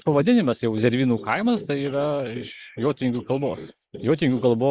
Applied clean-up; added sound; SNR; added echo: neural mask model Resemble Enhance denoiser.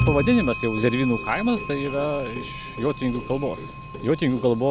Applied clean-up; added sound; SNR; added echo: none; Clock; 5 dB; none.